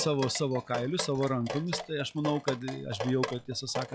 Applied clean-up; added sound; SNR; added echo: classical method log-MMSE.